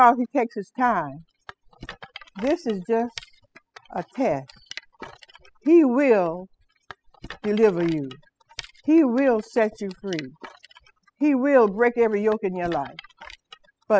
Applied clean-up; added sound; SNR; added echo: classical method spectral subtraction.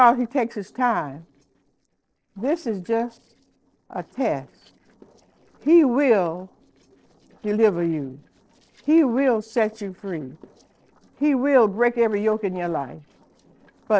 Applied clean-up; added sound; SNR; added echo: neural separator model SepFormer DNS4.